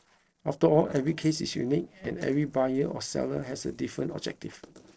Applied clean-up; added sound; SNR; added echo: neural separator model SepFormer DNS4.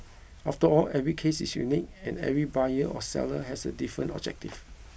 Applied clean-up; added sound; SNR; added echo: none; none; none; none.